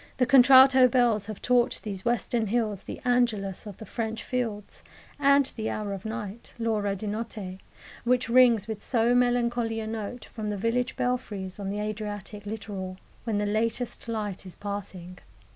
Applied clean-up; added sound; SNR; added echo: none; none; none; none.